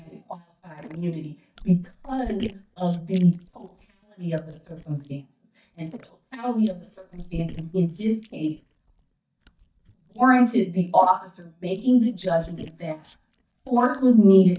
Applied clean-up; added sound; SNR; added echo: neural mask model DeepFilterNet 3.